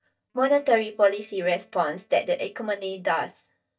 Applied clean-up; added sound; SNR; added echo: neural mask model DeepFilterNet 3.